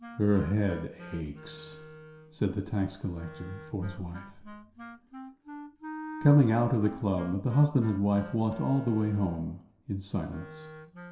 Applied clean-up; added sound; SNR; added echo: none; Wind instrument, woodwind instrument; 16 dB; reverberation time 0.7 s.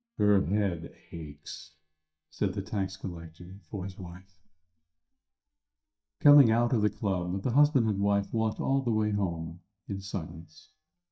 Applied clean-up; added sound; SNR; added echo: neural mask model DeepFilterNet 3.